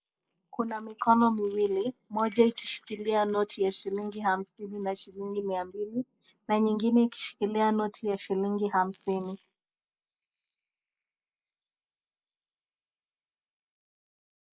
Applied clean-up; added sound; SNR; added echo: neural mask model Resemble Enhance denoiser.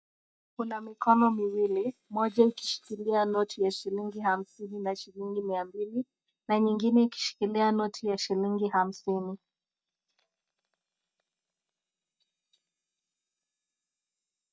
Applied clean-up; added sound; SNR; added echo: neural mask model DeepFilterNet 3.